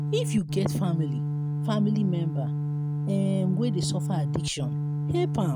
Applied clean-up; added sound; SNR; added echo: none; Organ; -1 dB; none.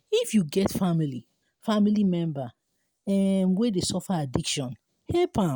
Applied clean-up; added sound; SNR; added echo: none; none; none; none.